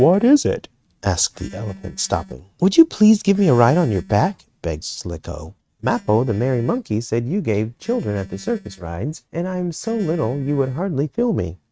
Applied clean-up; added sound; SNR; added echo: neural mask model RNNoise.